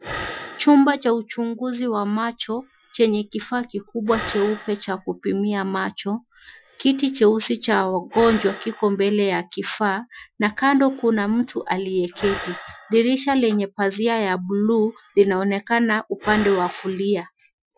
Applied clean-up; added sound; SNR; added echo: classical method Wiener filter.